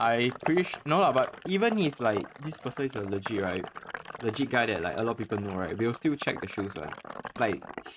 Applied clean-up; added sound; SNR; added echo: neural mask model RNNoise.